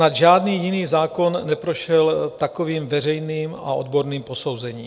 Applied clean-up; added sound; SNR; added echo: none; none; none; none.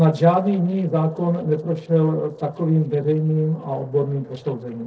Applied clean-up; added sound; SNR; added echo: neural separator model SepFormer DNS4.